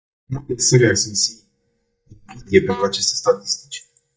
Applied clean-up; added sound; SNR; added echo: neural mask model DeepFilterNet 3.